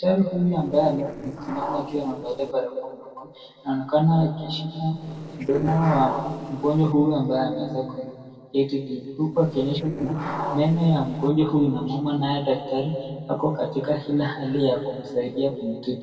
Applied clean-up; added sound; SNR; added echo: neural separator model SepFormer DNS4.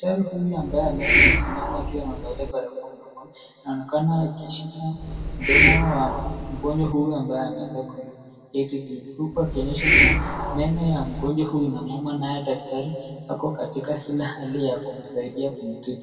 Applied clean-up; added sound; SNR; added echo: none; Hiss; -4 dB; reverberation time 2.1 s.